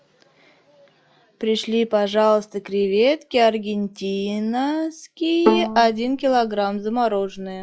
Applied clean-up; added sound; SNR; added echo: classical method log-MMSE.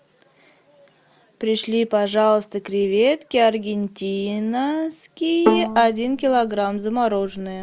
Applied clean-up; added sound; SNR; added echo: none; Bowed string instrument; 5 dB; none.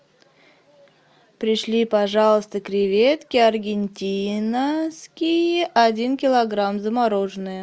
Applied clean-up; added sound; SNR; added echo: none; none; none; none.